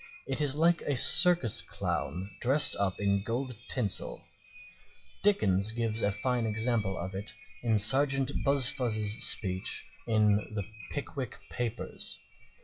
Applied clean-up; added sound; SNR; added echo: classical method WPE with log-MMSE.